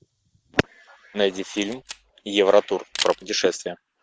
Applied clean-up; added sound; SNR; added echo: none; Camera; 13 dB; none.